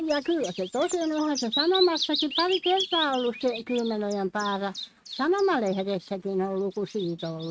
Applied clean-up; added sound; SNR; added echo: neural mask model RNNoise.